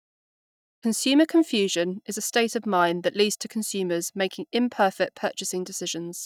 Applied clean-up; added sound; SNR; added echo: neural mask model DeepFilterNet 3.